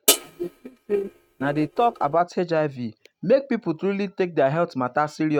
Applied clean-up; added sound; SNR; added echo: neural mask model RNNoise.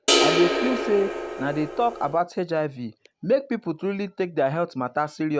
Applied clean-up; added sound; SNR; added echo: none; Crash cymbal; -2 dB; none.